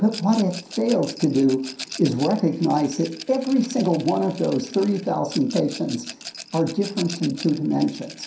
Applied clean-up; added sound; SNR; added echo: none; Rattle; 16 dB; reverberation time 0.5 s.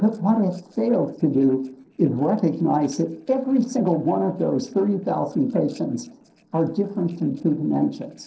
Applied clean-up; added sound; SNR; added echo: neural separator model SepFormer DNS4.